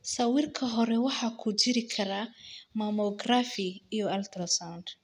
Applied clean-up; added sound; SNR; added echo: none; none; none; none.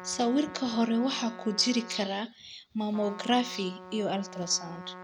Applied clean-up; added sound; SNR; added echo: none; Trumpet; 15 dB; none.